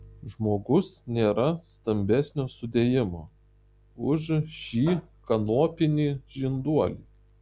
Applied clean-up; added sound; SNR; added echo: none; none; none; none.